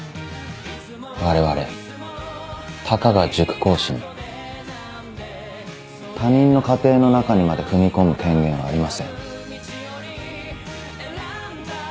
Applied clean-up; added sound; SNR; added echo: none; none; none; none.